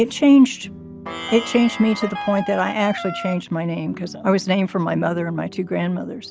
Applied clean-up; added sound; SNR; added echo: none; Plucked string instrument + Wind instrument, woodwind instrument; 10 dB; none.